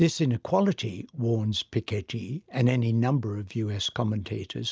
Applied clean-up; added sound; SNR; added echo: none; none; none; none.